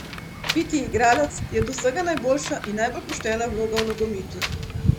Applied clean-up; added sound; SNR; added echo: none; Wind; 5 dB; none.